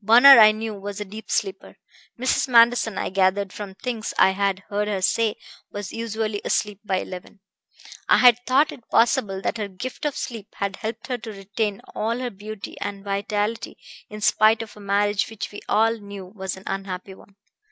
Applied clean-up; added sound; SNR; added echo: none; none; none; none.